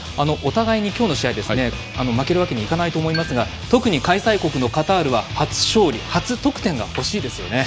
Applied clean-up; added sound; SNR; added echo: none; Marimba, xylophone; 17 dB; none.